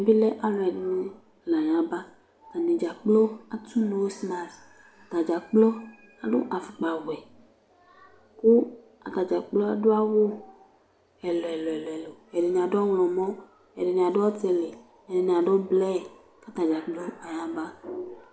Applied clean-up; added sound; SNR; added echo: none; none; none; none.